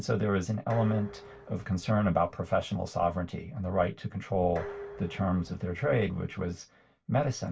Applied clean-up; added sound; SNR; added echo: none; Dishes, pots, and pans; 17 dB; reverberation time 0.2 s.